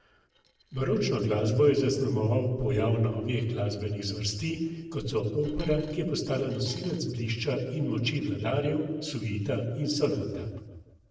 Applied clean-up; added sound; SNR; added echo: neural separator model SepFormer DNS4.